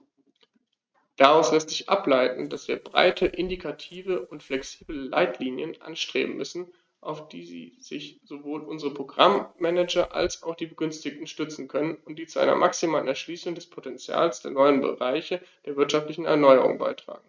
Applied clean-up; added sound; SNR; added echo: neural mask model RNNoise.